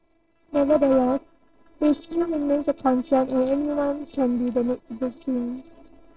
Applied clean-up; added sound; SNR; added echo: neural separator model SepFormer DNS4.